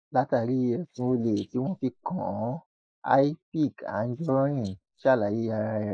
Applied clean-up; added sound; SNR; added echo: neural mask model Resemble Enhance denoiser.